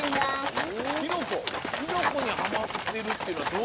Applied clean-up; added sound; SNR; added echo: none; Livestock, farm animals, working animals; -1 dB; none.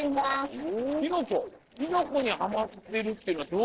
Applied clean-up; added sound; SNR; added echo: neural separator model SepFormer DNS4.